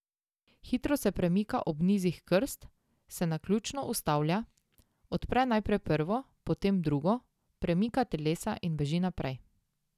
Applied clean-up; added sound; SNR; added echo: none; none; none; none.